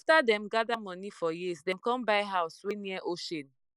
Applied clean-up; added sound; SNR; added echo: neural mask model Resemble Enhance denoiser.